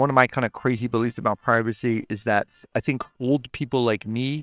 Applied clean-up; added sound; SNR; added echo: neural separator model SepFormer WHAM!.